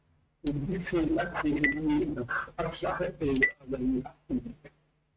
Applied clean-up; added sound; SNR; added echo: neural mask model RNNoise.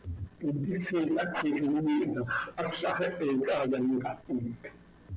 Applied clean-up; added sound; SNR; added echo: none; none; none; none.